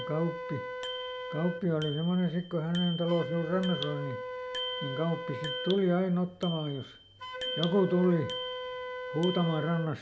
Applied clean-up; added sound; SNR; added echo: none; Wind instrument, woodwind instrument + Bicycle bell; 7 dB; none.